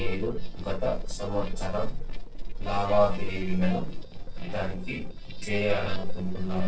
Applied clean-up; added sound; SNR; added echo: neural separator model SepFormer DNS4.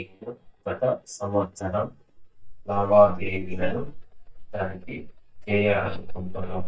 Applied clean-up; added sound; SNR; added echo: neural mask model DeepFilterNet 3.